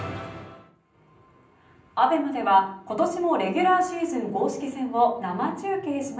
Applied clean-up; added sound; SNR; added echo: none; none; none; reverberation time 0.6 s.